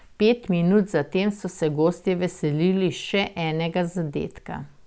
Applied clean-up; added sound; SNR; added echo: none; none; none; none.